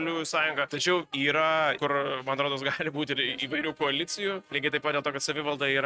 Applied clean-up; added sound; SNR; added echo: neural mask model RNNoise.